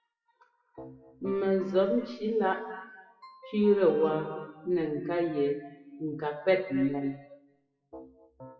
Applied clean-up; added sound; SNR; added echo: classical method WPE with log-MMSE.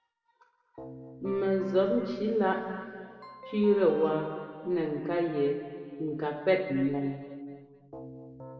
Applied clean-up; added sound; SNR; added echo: none; Keyboard (musical); 19 dB; reverberation time 2.1 s.